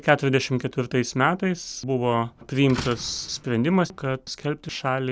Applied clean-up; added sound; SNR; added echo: none; Slam; 15 dB; none.